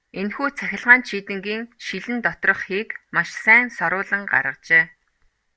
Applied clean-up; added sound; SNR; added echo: none; none; none; none.